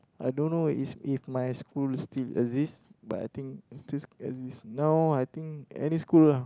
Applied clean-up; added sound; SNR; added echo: none; none; none; none.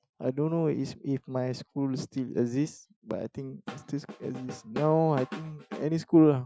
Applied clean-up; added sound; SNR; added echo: classical method Wiener filter.